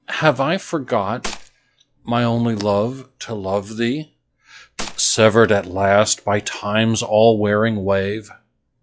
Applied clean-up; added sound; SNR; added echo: classical method log-MMSE.